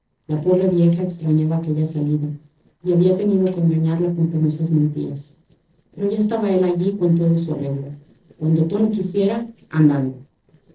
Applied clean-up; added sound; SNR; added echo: neural separator model SepFormer DNS4.